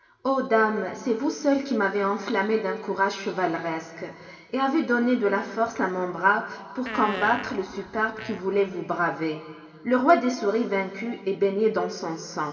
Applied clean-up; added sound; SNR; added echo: none; Fart; 12 dB; reverberation time 2.0 s.